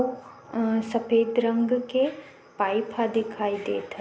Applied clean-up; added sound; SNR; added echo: none; none; none; none.